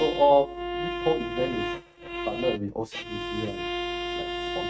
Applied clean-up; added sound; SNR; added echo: neural mask model RNNoise.